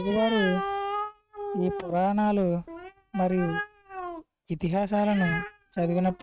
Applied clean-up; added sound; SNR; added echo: neural mask model RNNoise.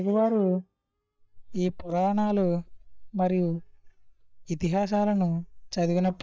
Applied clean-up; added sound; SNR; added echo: neural mask model DeepFilterNet 3.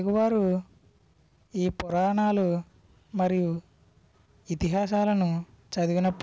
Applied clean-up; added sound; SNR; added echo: none; none; none; none.